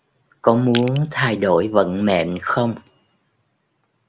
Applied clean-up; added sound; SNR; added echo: none; Crushing; 12 dB; none.